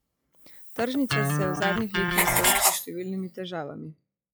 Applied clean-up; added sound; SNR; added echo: classical method log-MMSE.